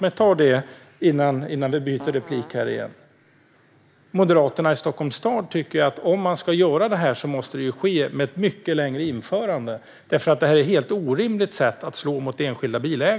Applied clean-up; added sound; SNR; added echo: none; Fart; 18 dB; none.